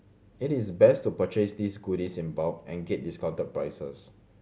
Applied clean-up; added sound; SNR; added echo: none; none; none; none.